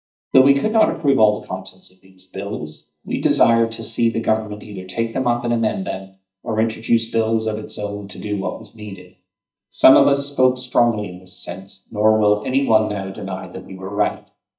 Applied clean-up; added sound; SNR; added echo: neural mask model DeepFilterNet 3.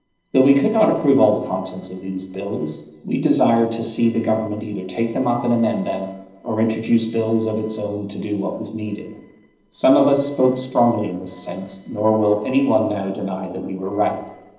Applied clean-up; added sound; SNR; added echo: neural separator model SepFormer DNS4.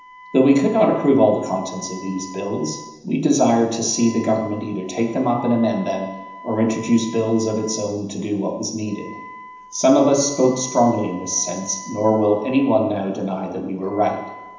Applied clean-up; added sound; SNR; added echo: none; Wind instrument, woodwind instrument; 19 dB; reverberation time 0.9 s.